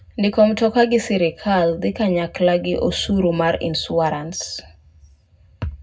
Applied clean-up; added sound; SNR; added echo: none; none; none; reverberation time 0.3 s.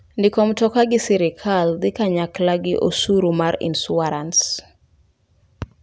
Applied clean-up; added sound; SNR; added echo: none; none; none; none.